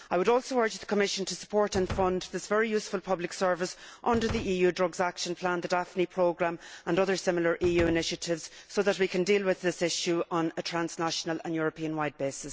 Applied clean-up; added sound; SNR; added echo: none; Slam; 14 dB; none.